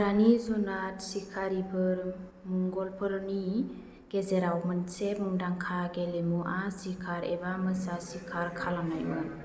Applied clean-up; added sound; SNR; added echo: none; none; none; none.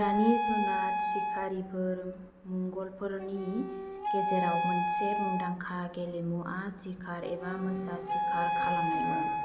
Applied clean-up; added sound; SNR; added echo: none; Wind instrument, woodwind instrument; -1 dB; none.